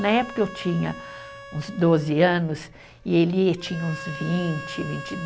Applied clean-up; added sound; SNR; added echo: none; Harmonica; 15 dB; none.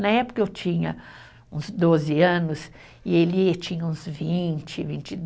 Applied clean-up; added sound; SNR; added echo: none; none; none; none.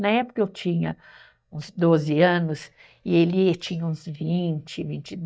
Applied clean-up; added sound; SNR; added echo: neural mask model DeepFilterNet 3.